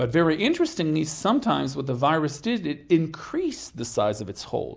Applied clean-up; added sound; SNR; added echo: none; none; none; none.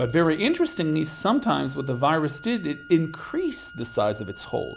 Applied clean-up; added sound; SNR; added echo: none; Wind instrument, woodwind instrument; 19 dB; none.